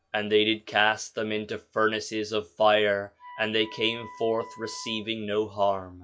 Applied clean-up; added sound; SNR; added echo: classical method log-MMSE.